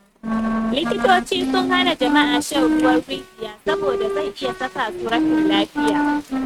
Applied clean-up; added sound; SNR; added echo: neural mask model RNNoise.